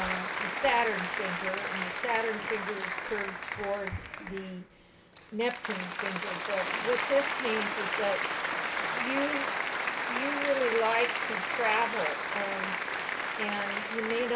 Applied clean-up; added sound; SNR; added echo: none; Applause; 0 dB; none.